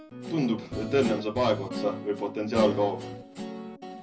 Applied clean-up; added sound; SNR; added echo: none; Guitar; 7 dB; reverberation time 0.4 s.